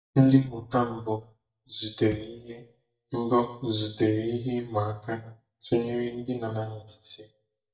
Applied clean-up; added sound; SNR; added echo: neural mask model DeepFilterNet 3.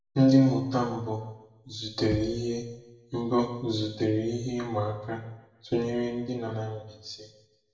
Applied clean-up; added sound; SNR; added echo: none; Bass drum; 15 dB; reverberation time 0.8 s.